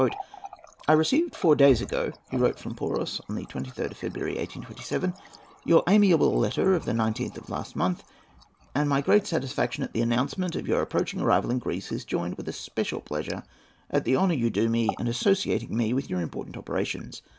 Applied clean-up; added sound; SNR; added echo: none; Water tap, faucet; 20 dB; none.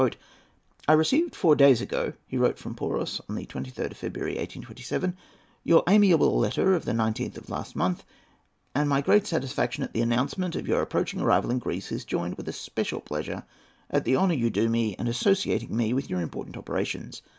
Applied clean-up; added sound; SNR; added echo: none; none; none; none.